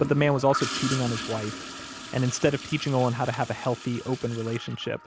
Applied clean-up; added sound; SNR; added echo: none; Toilet flush / Gurgling; 10 dB; none.